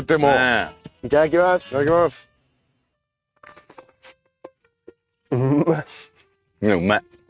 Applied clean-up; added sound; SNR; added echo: neural mask model RNNoise.